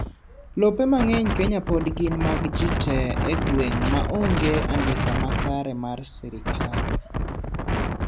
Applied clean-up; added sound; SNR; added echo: none; Wind; 0 dB; none.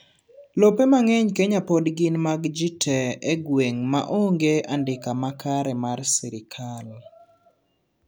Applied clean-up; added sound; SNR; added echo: none; none; none; none.